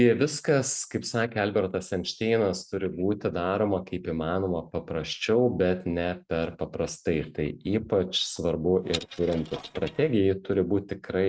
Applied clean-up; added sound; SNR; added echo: neural mask model RNNoise.